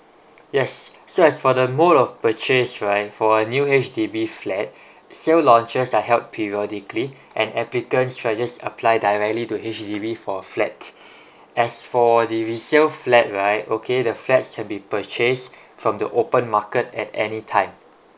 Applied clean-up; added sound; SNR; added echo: none; none; none; none.